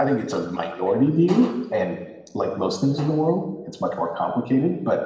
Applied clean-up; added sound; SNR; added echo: none; none; none; reverberation time 1.0 s.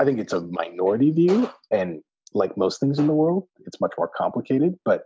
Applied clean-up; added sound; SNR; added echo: none; none; none; none.